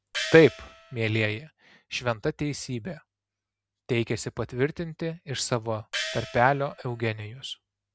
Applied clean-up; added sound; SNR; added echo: none; Gong; 10 dB; none.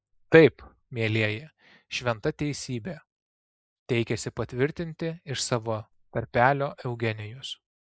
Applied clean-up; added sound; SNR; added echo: neural mask model Resemble Enhance denoiser.